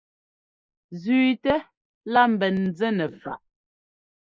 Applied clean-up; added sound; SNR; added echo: neural mask model Resemble Enhance denoiser.